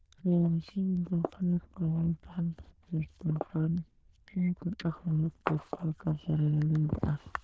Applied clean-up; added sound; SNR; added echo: neural diffusion model UNIVERSE++.